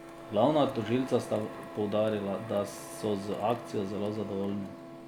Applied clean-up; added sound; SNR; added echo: none; Printer; 12 dB; none.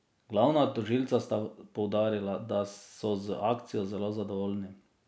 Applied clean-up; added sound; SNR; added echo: none; none; none; none.